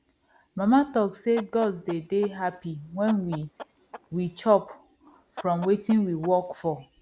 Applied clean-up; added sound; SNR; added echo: none; Chicken, rooster; 18 dB; none.